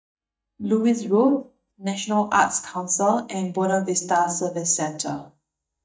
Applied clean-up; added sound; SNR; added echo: neural mask model DeepFilterNet 3.